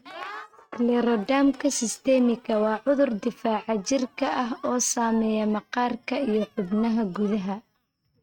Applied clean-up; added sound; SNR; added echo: neural mask model RNNoise.